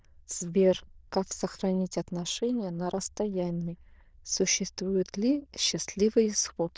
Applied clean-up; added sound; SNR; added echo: neural diffusion model UNIVERSE++.